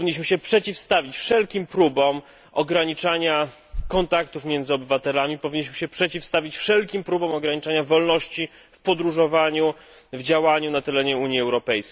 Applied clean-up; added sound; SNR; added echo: none; none; none; none.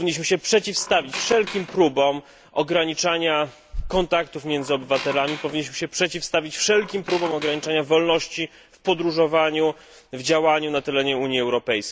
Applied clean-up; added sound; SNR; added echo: none; Squeak; 14 dB; none.